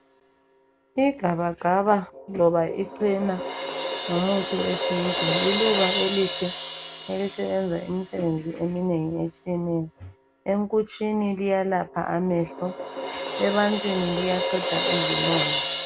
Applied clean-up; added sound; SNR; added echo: none; Crash cymbal; 4 dB; none.